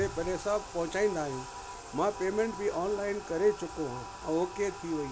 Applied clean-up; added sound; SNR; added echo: none; Bathtub (filling or washing); 11 dB; none.